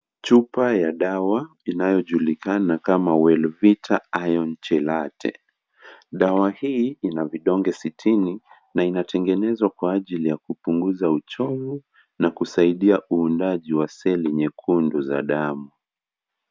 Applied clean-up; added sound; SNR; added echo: none; none; none; none.